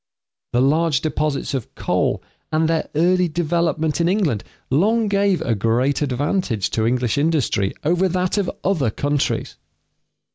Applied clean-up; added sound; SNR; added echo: none; none; none; none.